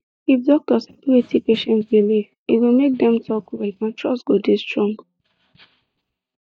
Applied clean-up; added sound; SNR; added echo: neural mask model DeepFilterNet 3.